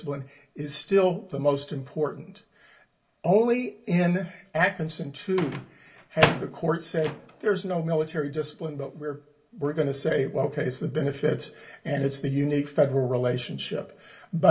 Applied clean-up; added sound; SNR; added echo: none; Microwave oven; 12 dB; reverberation time 0.2 s.